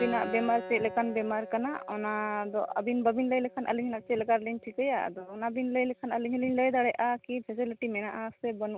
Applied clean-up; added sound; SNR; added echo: none; Keyboard (musical); 15 dB; none.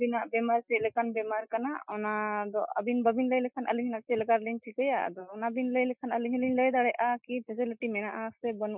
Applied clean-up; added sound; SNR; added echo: classical method Wiener filter.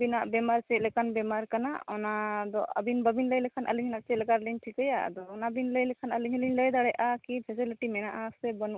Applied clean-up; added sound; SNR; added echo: none; none; none; none.